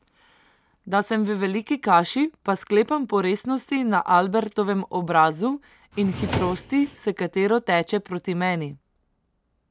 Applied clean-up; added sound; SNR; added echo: none; Drawer open or close; 8 dB; none.